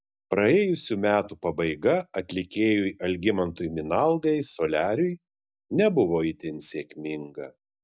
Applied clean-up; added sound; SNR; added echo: none; none; none; none.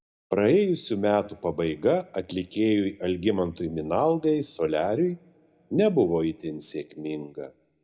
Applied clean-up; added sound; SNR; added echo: none; none; none; reverberation time 0.8 s.